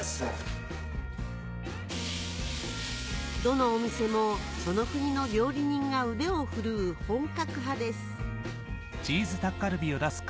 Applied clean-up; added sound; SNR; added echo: none; Trumpet; 19 dB; none.